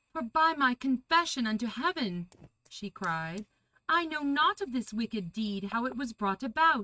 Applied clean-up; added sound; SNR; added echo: neural mask model RNNoise.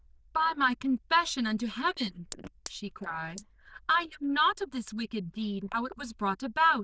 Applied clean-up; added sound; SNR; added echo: neural diffusion model UNIVERSE++.